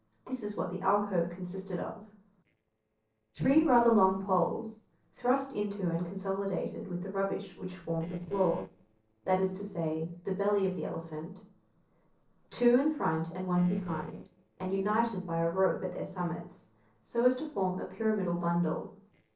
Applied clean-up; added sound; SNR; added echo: neural separator model SepFormer DNS4.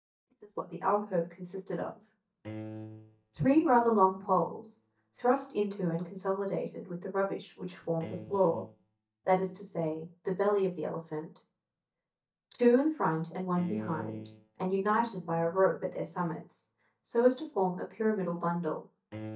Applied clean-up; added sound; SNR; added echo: neural mask model DeepFilterNet 3.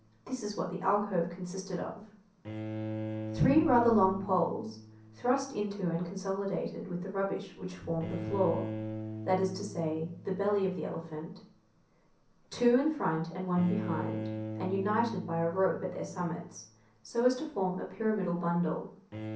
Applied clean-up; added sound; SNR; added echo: none; Bowed string instrument; 11 dB; reverberation time 0.6 s.